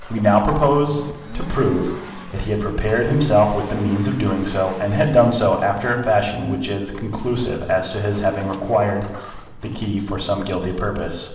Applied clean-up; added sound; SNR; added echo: none; Accelerating, revving, vroom; 19 dB; reverberation time 1.1 s.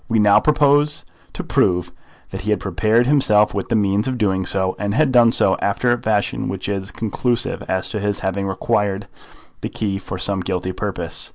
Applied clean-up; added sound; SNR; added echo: none; none; none; none.